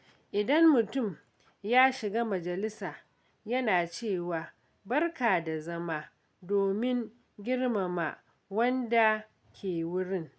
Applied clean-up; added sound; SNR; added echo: none; none; none; none.